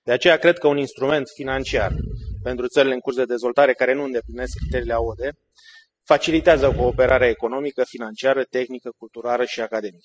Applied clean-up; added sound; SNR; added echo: classical method spectral subtraction.